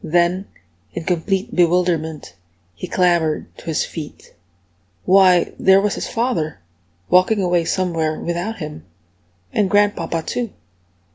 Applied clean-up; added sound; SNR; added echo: none; none; none; none.